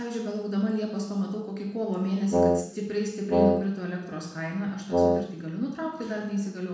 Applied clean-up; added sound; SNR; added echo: none; Wind instrument, woodwind instrument; -5 dB; reverberation time 1.0 s.